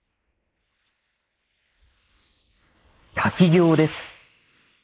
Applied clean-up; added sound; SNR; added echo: neural mask model Resemble Enhance denoiser.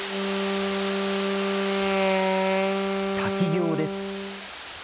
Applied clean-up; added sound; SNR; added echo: none; Wind instrument, woodwind instrument; -4 dB; none.